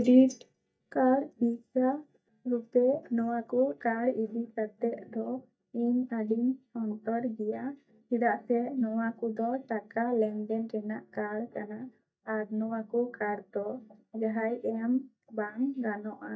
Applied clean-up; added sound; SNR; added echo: neural mask model DeepFilterNet 3.